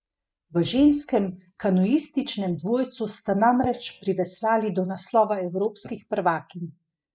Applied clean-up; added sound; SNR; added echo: neural mask model DeepFilterNet 3.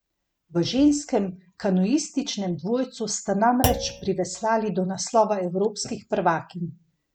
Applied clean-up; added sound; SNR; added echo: none; Thump, thud; 8 dB; none.